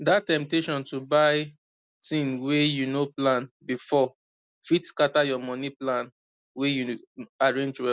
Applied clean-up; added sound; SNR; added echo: none; none; none; none.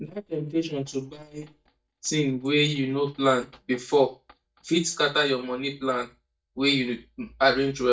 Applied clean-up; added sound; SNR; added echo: neural mask model DeepFilterNet 3.